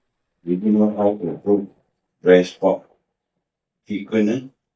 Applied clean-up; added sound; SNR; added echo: neural mask model DeepFilterNet 3.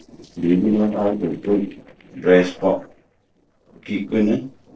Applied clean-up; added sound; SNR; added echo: neural separator model SepFormer DNS4.